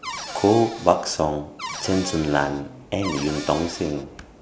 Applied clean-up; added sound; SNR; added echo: none; Cupboard open or close / Door; 12 dB; none.